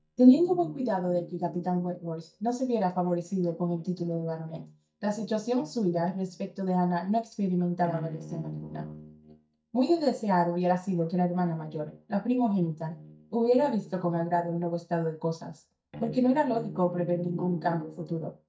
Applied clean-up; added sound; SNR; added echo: neural mask model DeepFilterNet 3.